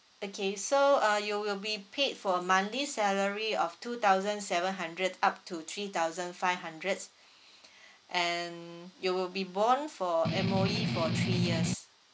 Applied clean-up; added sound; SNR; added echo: none; Strum; -1 dB; none.